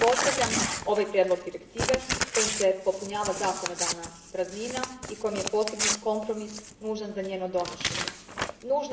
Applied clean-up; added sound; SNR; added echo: none; Crumpling, crinkling / Tearing; 3 dB; reverberation time 0.8 s.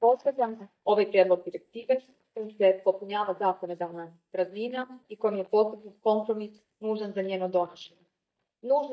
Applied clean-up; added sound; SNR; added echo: neural mask model DeepFilterNet 3.